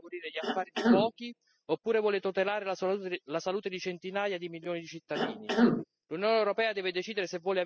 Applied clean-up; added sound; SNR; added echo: classical method spectral subtraction.